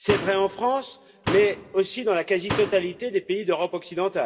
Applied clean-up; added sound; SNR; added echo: none; Slam; 9 dB; reverberation time 1.4 s.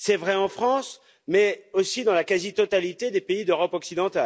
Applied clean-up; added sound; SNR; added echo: none; none; none; none.